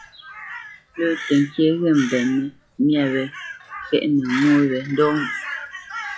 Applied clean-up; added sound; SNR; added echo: classical method log-MMSE.